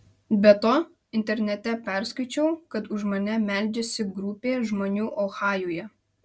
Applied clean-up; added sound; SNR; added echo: none; none; none; none.